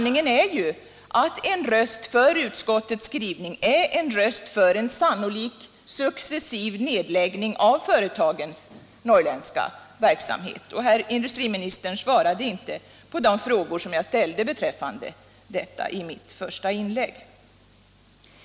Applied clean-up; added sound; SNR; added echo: none; none; none; none.